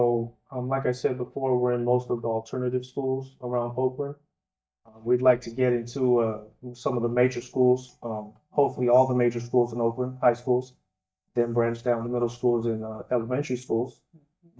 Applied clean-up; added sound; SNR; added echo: neural mask model DeepFilterNet 3.